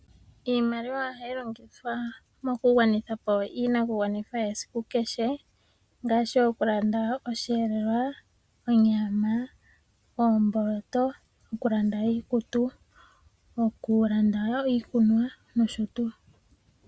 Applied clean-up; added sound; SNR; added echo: none; none; none; none.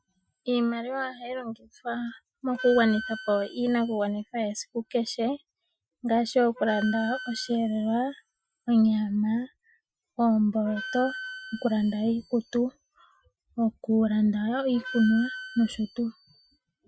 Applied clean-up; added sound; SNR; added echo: classical method Wiener filter.